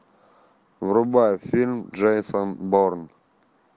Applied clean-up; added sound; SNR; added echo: none; none; none; none.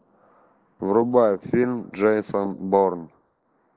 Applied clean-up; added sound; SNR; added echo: neural mask model Resemble Enhance denoiser.